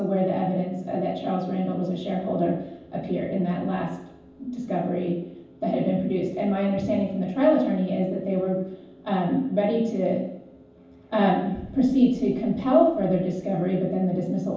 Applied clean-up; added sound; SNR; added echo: none; none; none; reverberation time 0.9 s.